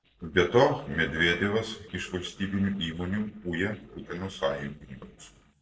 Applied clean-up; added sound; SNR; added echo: neural separator model SepFormer DNS4.